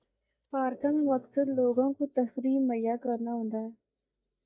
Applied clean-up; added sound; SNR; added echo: neural mask model DeepFilterNet 3.